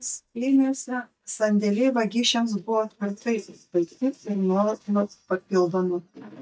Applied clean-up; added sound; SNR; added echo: neural mask model DeepFilterNet 3.